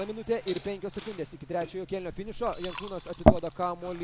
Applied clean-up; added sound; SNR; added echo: none; Fill (with liquid) / Glass; -3 dB; none.